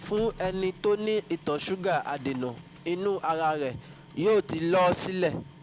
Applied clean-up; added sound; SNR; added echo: none; Printer; 18 dB; none.